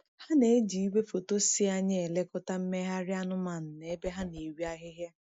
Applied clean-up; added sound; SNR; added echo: neural mask model Resemble Enhance denoiser.